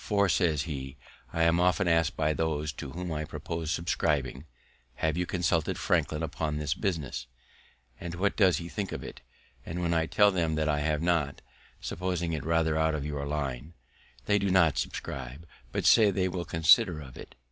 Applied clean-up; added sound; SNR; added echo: none; none; none; none.